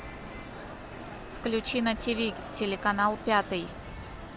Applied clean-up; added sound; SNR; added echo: none; none; none; none.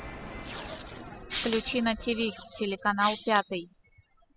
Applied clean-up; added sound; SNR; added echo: classical method spectral subtraction.